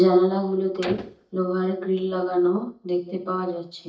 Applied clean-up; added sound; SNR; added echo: neural mask model DeepFilterNet 3.